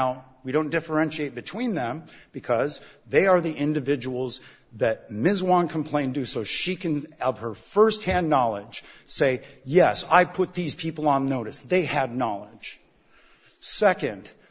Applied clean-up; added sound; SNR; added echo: none; none; none; none.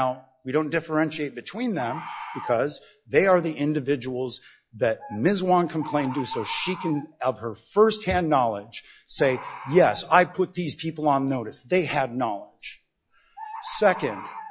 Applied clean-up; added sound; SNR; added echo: classical method log-MMSE.